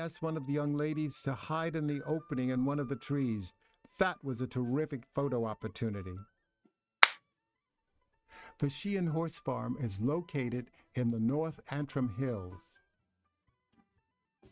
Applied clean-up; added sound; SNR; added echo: neural mask model RNNoise.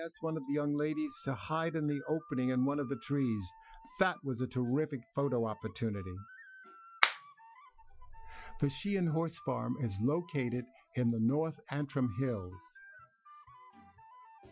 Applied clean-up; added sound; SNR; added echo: classical method Wiener filter.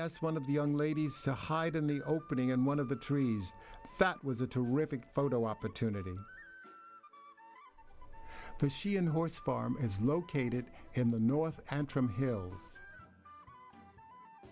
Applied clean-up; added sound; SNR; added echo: none; none; none; none.